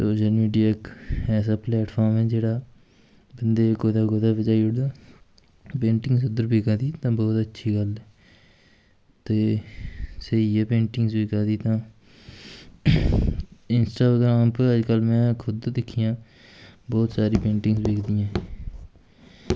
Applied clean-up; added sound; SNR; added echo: none; none; none; none.